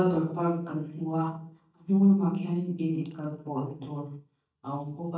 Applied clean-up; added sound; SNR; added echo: neural mask model DeepFilterNet 3.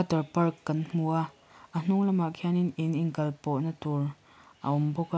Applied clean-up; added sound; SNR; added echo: none; none; none; none.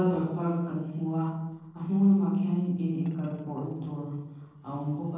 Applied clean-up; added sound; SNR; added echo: neural separator model SepFormer DNS4.